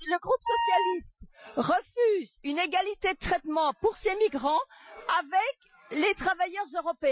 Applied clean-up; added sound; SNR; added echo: classical method Wiener filter.